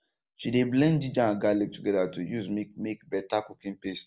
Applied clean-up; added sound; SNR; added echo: none; none; none; none.